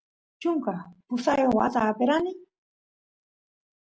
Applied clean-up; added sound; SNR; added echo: none; none; none; none.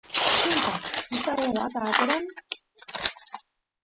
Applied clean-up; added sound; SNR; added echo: classical method spectral subtraction.